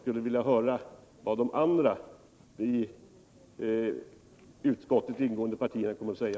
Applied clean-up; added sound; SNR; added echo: none; none; none; none.